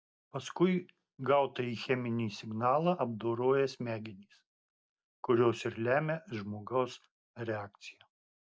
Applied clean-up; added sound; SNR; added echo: none; none; none; none.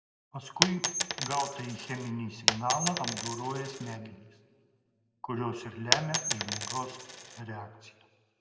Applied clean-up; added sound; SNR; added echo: none; Coin (dropping); -4 dB; reverberation time 1.7 s.